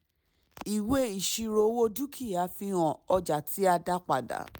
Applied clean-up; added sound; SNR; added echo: none; none; none; none.